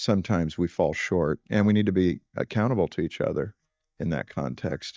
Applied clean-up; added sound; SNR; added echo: neural mask model DeepFilterNet 3.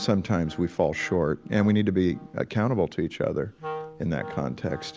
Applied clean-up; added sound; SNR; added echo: none; Wind instrument, woodwind instrument; 17 dB; none.